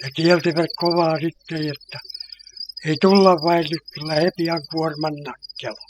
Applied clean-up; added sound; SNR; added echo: classical method spectral subtraction.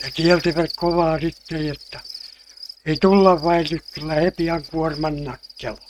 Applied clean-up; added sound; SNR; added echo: neural mask model RNNoise.